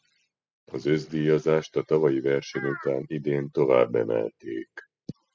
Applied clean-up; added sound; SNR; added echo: classical method spectral subtraction.